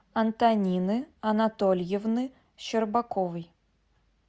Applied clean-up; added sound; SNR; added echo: none; none; none; none.